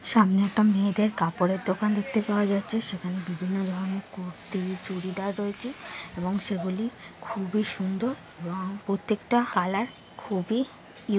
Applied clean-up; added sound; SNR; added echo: none; none; none; none.